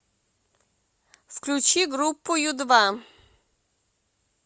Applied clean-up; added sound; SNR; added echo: none; none; none; none.